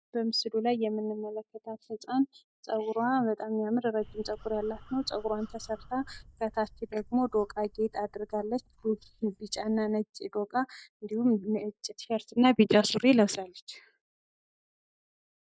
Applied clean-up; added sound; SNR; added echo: neural mask model DeepFilterNet 3.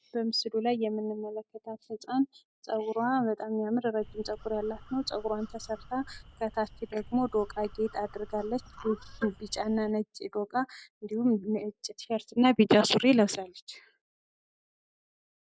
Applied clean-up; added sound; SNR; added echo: none; Crow; 18 dB; none.